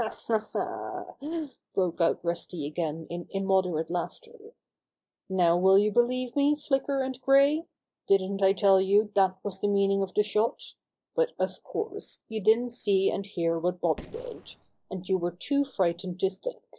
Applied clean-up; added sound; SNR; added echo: neural separator model SepFormer DNS4.